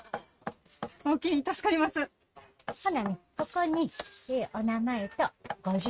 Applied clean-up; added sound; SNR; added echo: neural mask model RNNoise.